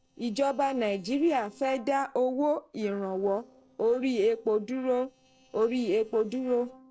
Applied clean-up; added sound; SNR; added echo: neural separator model SepFormer DNS4.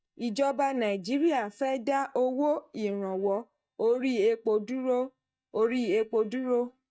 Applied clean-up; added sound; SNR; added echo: neural mask model DeepFilterNet 3.